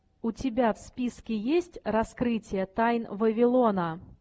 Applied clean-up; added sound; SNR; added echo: none; none; none; none.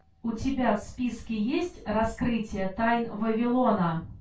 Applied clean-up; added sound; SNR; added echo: none; none; none; reverberation time 0.2 s.